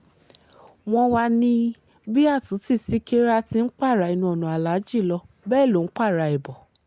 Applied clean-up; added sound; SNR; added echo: none; none; none; none.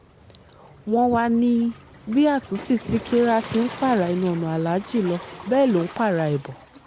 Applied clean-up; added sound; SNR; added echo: none; Waves, surf; 17 dB; none.